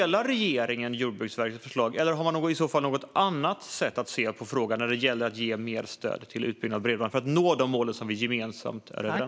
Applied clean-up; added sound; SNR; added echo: none; none; none; none.